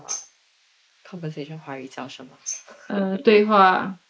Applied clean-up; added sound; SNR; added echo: neural mask model Resemble Enhance denoiser.